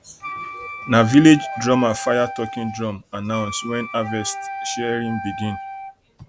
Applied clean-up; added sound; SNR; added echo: none; Wind instrument, woodwind instrument; 11 dB; none.